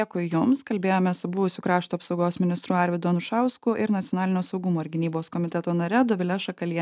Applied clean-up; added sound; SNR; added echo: none; none; none; none.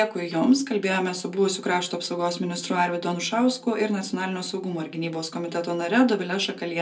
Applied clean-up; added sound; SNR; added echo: none; none; none; reverberation time 0.2 s.